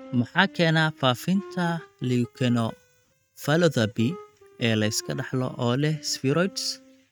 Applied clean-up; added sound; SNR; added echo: neural mask model RNNoise.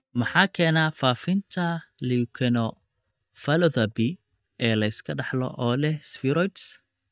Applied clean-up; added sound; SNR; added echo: neural mask model DeepFilterNet 3.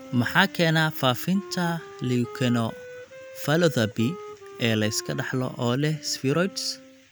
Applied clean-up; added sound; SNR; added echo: none; Wind instrument, woodwind instrument; 17 dB; none.